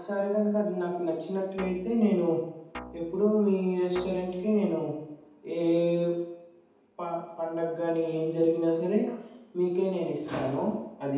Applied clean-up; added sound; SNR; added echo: none; Guitar; 18 dB; reverberation time 0.8 s.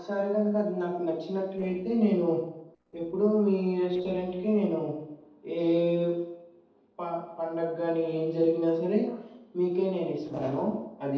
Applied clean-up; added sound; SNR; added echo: neural separator model SepFormer DNS4.